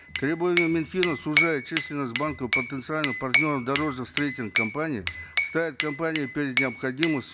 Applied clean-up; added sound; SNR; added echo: none; Glass / Bell; -1 dB; none.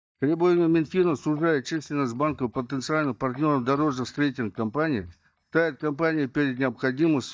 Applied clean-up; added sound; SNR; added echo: neural mask model DeepFilterNet 3.